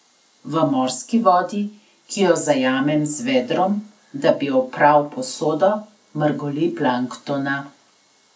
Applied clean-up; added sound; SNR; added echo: none; none; none; none.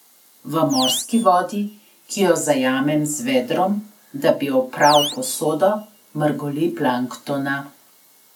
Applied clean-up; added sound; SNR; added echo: none; Animal; 12 dB; none.